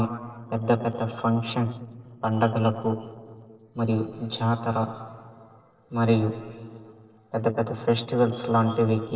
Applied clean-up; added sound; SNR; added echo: neural separator model SepFormer DNS4.